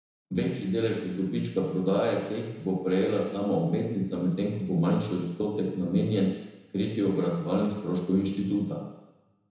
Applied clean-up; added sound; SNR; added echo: none; none; none; reverberation time 1.0 s.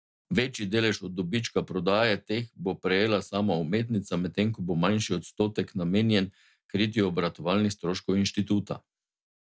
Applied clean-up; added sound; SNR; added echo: none; none; none; none.